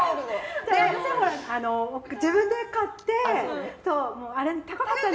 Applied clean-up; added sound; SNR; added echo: none; none; none; reverberation time 0.7 s.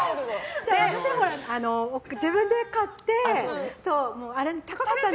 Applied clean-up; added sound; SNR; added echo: none; none; none; none.